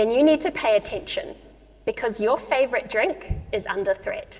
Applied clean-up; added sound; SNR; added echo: none; none; none; reverberation time 2.9 s.